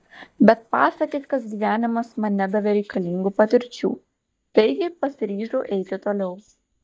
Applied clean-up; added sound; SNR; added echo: neural mask model DeepFilterNet 3.